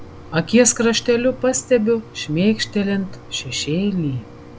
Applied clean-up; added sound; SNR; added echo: none; Mechanisms; 18 dB; none.